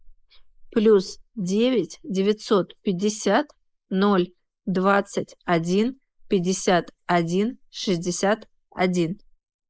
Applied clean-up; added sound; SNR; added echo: neural mask model Resemble Enhance denoiser.